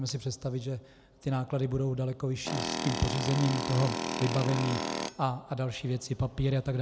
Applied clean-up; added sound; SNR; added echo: none; Tools; 3 dB; none.